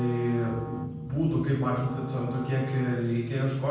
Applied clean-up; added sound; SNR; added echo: none; Wind instrument, woodwind instrument; 12 dB; reverberation time 1.2 s.